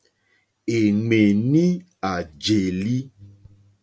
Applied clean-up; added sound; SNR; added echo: none; none; none; none.